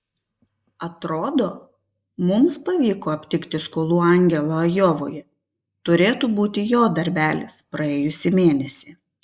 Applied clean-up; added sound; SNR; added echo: neural mask model Resemble Enhance denoiser.